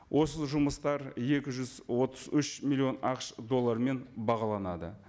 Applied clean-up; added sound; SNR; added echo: none; none; none; none.